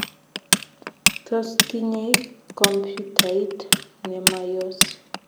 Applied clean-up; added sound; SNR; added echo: none; Tools; -4 dB; none.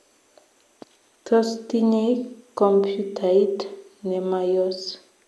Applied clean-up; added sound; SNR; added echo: none; none; none; none.